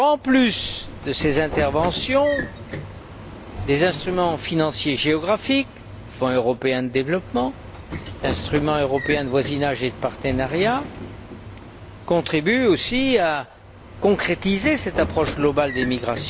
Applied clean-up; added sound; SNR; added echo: none; Sliding door / Train; 11 dB; none.